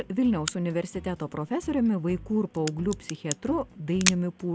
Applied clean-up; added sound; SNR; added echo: none; Crack; 8 dB; none.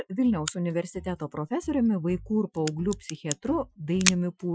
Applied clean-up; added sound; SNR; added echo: classical method Wiener filter.